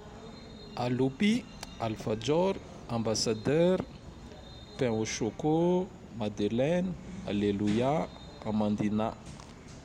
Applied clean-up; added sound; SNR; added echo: none; Insect / Frog; 20 dB; none.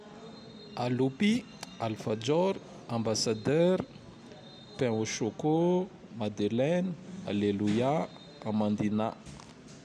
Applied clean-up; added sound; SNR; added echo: none; none; none; none.